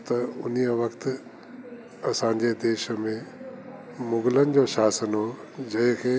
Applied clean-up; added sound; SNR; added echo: none; none; none; none.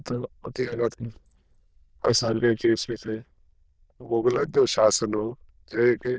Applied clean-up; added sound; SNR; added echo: neural diffusion model UNIVERSE++.